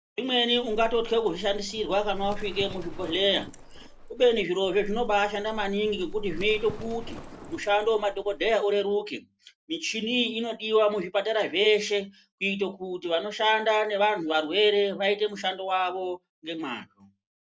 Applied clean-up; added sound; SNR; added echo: none; Livestock, farm animals, working animals; 11 dB; none.